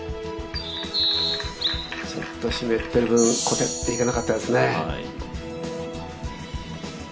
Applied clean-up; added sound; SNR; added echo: none; Bird vocalization, bird call, bird song; 2 dB; reverberation time 0.3 s.